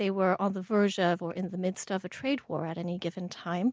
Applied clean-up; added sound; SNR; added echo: none; none; none; none.